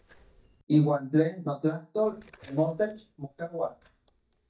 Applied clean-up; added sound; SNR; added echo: neural mask model DeepFilterNet 3.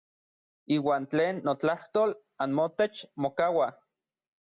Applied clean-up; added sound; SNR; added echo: none; none; none; none.